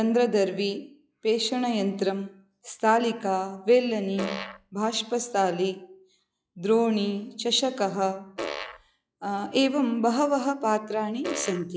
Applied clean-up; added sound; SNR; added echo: classical method log-MMSE.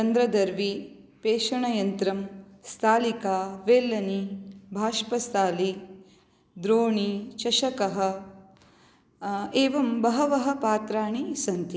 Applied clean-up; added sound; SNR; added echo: none; none; none; none.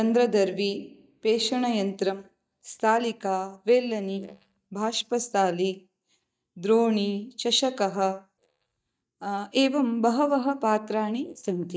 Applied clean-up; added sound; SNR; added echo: neural mask model DeepFilterNet 3.